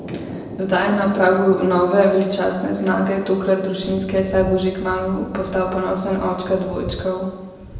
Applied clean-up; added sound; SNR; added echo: none; Thunder; 15 dB; reverberation time 0.9 s.